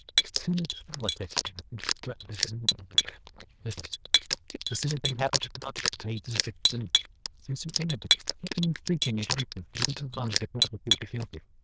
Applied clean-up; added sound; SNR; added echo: neural diffusion model UNIVERSE++.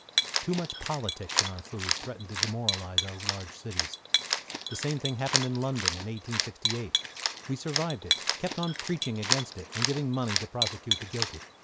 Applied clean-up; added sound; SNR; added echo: none; Cat; -2 dB; none.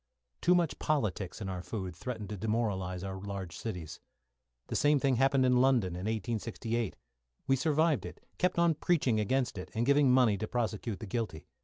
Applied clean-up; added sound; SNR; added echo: none; none; none; none.